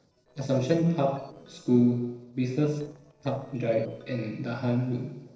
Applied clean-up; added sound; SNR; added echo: neural separator model SepFormer DNS4.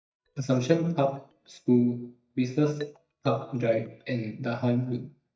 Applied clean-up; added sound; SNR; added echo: neural mask model DeepFilterNet 3.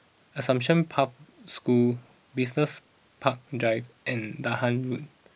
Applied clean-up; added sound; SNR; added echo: none; none; none; none.